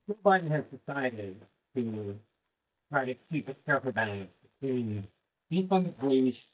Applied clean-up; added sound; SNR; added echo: neural mask model DeepFilterNet 3.